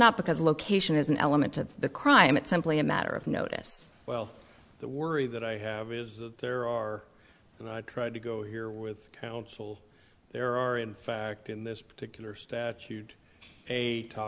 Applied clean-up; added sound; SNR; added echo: none; none; none; none.